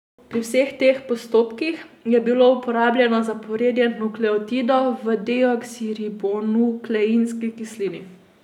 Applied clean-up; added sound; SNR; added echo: none; none; none; none.